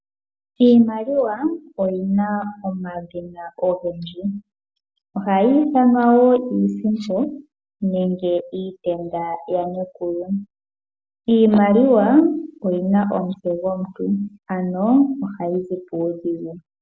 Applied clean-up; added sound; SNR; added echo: none; none; none; none.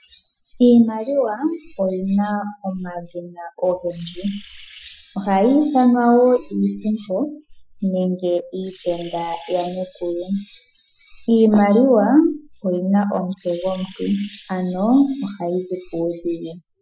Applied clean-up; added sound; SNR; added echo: classical method Wiener filter.